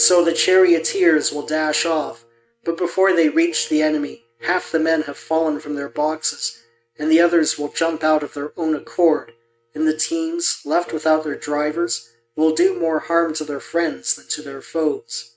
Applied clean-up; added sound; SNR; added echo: neural mask model RNNoise.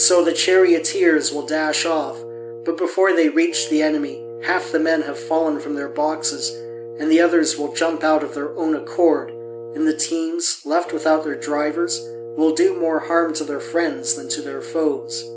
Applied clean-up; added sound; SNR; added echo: none; Wind instrument, woodwind instrument; 13 dB; none.